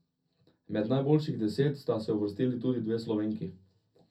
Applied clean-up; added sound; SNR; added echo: none; none; none; reverberation time 0.3 s.